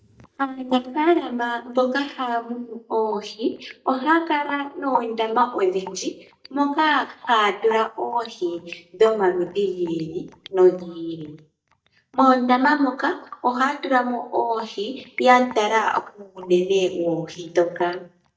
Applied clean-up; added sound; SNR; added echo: neural mask model DeepFilterNet 3.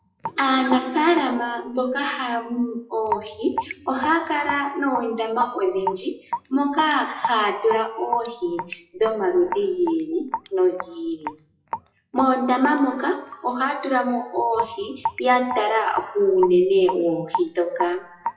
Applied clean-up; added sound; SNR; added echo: classical method WPE with log-MMSE.